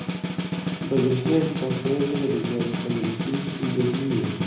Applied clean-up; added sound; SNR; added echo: none; Snare drum; 3 dB; reverberation time 1.0 s.